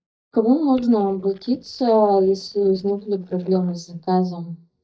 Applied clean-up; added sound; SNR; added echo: neural mask model DeepFilterNet 3.